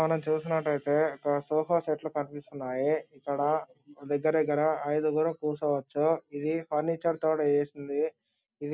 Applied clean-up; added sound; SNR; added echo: none; none; none; none.